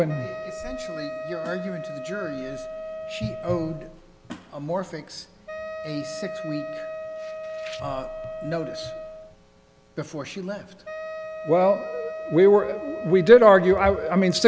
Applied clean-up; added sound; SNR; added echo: none; Wind instrument, woodwind instrument; 11 dB; none.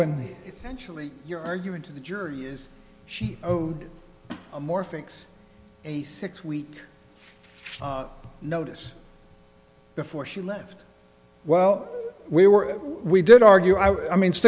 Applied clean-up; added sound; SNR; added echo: none; none; none; none.